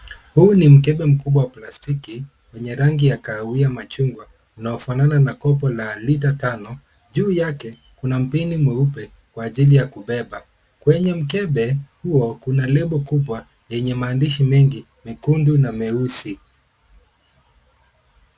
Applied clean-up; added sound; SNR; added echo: none; none; none; none.